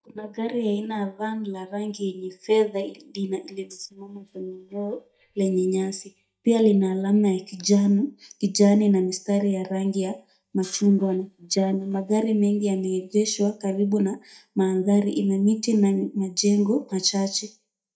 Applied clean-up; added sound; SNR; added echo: neural mask model DeepFilterNet 3.